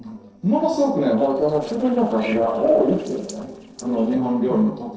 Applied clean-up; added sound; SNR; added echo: neural separator model SepFormer DNS4.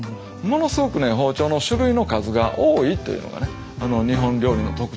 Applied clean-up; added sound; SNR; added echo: none; none; none; none.